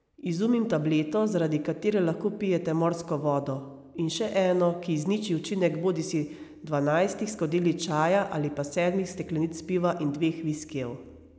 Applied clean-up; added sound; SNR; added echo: none; none; none; none.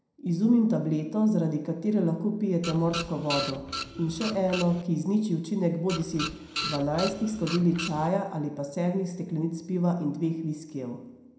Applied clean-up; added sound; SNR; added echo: none; Printer; 9 dB; reverberation time 0.4 s.